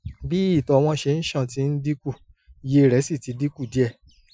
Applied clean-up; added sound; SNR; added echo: classical method Wiener filter.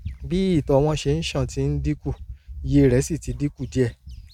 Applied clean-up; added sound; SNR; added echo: neural mask model RNNoise.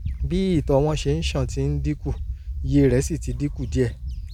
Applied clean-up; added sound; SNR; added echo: none; Bird; 5 dB; none.